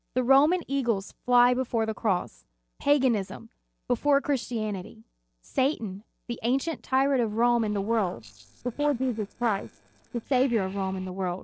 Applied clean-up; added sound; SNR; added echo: neural separator model SepFormer DNS4.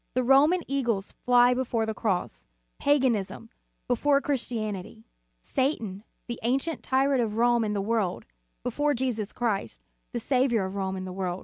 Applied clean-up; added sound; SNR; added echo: none; none; none; none.